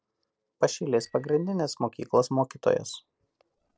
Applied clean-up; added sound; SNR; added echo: neural separator model SepFormer DNS4.